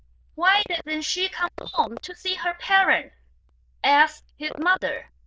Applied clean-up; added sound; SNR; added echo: neural diffusion model UNIVERSE++.